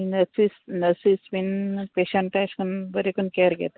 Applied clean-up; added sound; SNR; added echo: none; none; none; none.